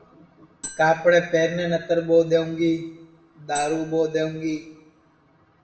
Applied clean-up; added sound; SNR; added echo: none; Marimba, xylophone; 17 dB; reverberation time 0.8 s.